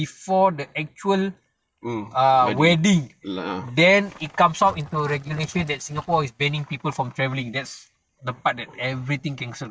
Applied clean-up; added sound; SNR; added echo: neural mask model RNNoise.